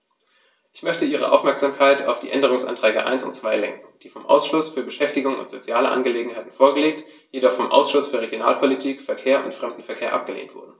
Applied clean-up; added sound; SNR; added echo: none; none; none; reverberation time 0.2 s.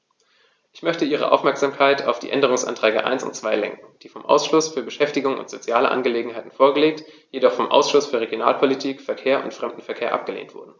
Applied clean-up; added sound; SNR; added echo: none; none; none; none.